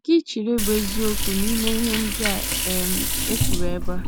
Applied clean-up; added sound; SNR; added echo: none; Liquid; -2 dB; none.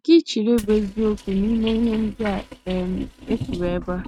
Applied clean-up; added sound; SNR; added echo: neural mask model RNNoise.